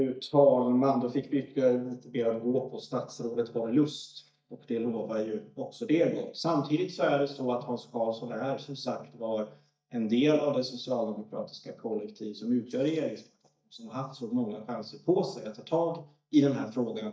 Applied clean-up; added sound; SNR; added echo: neural mask model DeepFilterNet 3.